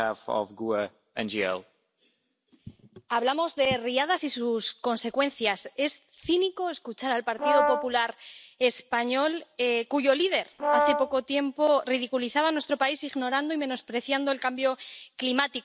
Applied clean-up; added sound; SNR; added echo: none; Brass instrument; -1 dB; none.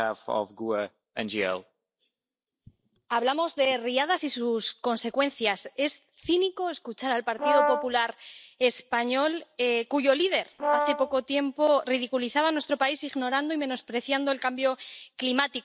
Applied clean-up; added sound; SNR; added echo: neural mask model DeepFilterNet 3.